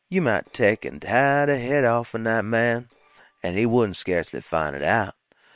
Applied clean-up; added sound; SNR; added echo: neural separator model SepFormer WHAM!.